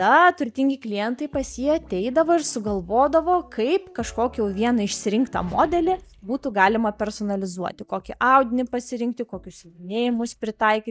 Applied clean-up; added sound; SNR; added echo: neural mask model DeepFilterNet 3.